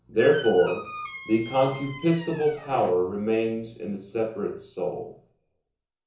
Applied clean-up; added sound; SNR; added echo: none; Squeak; 12 dB; reverberation time 0.7 s.